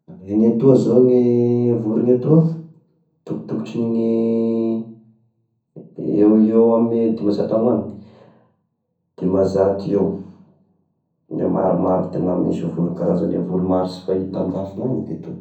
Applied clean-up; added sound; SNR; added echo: none; none; none; reverberation time 0.6 s.